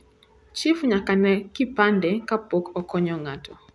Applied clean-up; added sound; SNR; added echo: none; none; none; none.